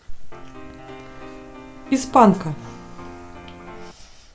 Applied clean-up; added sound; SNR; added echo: none; Piano; 16 dB; none.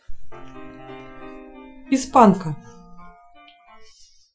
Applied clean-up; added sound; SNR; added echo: classical method Wiener filter.